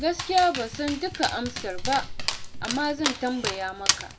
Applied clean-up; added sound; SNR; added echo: none; Dog; 4 dB; none.